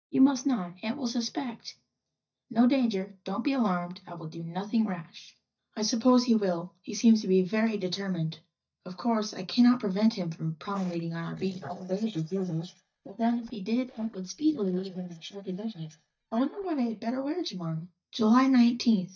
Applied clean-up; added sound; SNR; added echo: neural mask model DeepFilterNet 3.